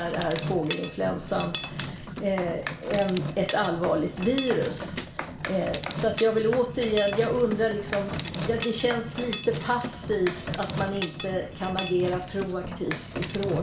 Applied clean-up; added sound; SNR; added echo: none; Mechanisms; 7 dB; reverberation time 0.4 s.